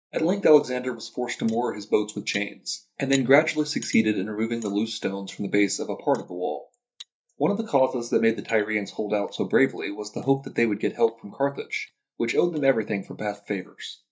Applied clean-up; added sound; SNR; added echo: neural mask model DeepFilterNet 3.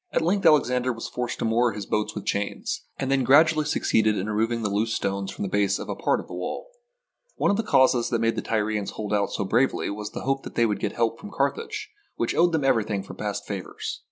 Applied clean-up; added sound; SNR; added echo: none; none; none; none.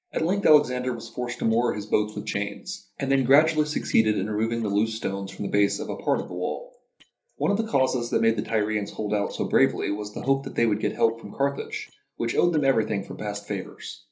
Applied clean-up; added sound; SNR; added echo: neural separator model SepFormer DNS4.